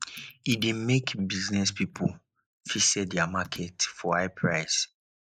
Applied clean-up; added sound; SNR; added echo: neural mask model Resemble Enhance denoiser.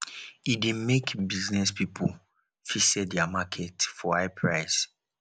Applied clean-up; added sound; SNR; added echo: none; none; none; none.